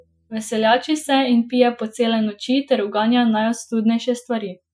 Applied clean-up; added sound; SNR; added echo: classical method Wiener filter.